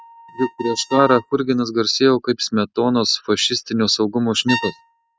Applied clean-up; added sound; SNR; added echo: neural mask model RNNoise.